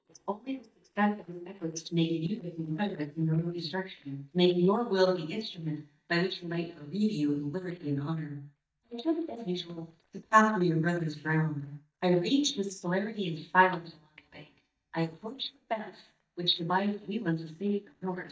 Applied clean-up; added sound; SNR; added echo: neural mask model DeepFilterNet 3.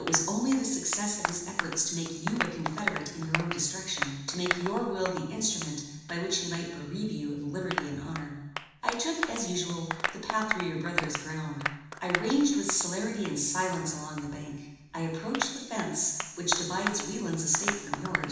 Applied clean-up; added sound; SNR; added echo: none; Applause; 6 dB; reverberation time 1.1 s.